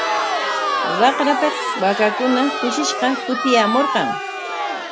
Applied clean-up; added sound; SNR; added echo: none; Crowd; 1 dB; none.